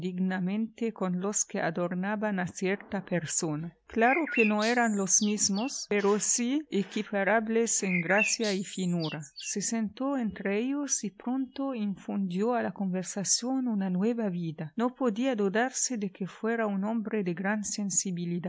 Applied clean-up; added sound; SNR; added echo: none; Bird; 7 dB; none.